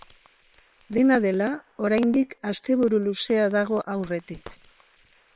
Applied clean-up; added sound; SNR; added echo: neural separator model SepFormer WHAM!.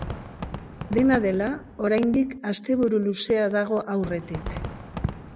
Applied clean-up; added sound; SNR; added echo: none; Fireworks; 12 dB; none.